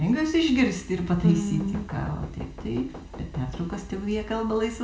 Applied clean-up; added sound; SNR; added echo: none; Knock / Wood; 19 dB; reverberation time 0.4 s.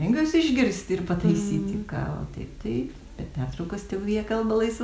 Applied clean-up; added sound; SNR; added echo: none; none; none; none.